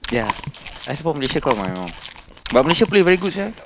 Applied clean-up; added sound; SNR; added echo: none; Chewing, mastication; 10 dB; none.